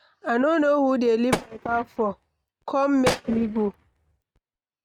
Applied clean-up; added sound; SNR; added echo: neural mask model RNNoise.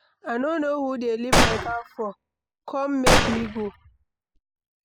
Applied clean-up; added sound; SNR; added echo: classical method spectral subtraction.